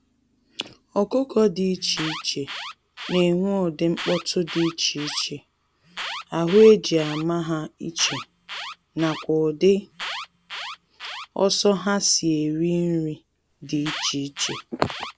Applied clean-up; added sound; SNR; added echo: none; Alarm; 14 dB; none.